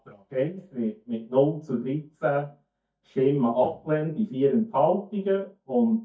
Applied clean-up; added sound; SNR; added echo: neural mask model DeepFilterNet 3.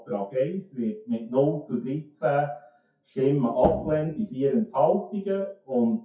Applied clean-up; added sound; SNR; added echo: classical method WPE with log-MMSE.